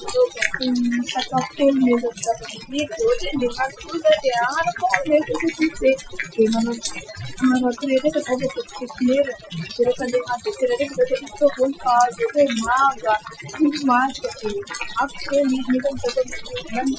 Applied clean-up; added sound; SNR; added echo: classical method Wiener filter.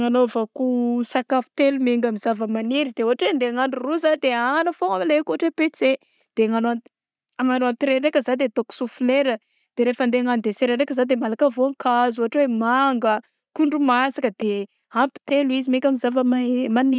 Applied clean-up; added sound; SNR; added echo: none; none; none; none.